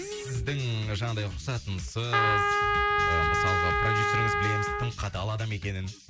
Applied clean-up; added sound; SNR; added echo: none; Trumpet; -4 dB; none.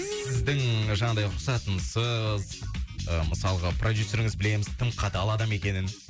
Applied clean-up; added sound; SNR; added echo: none; none; none; none.